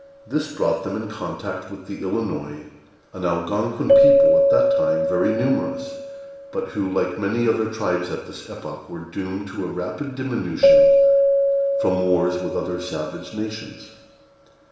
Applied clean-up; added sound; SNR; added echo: none; Keyboard (musical); -3 dB; reverberation time 1.1 s.